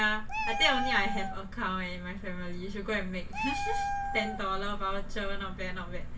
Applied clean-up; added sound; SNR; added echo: none; Meow; 6 dB; reverberation time 0.2 s.